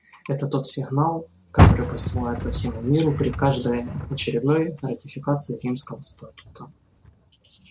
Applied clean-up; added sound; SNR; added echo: none; Car; 1 dB; none.